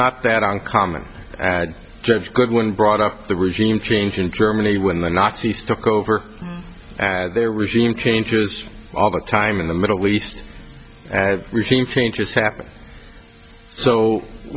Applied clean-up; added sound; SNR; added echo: none; none; none; none.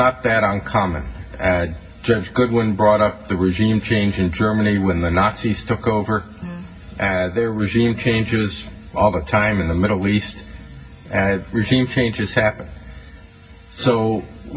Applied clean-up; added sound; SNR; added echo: none; none; none; reverberation time 0.4 s.